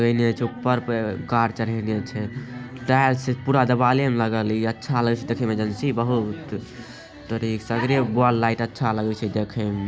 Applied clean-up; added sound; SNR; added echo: none; none; none; none.